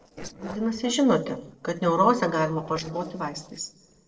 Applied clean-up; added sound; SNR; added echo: neural separator model SepFormer DNS4.